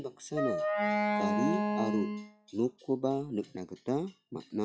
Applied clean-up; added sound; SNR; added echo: classical method log-MMSE.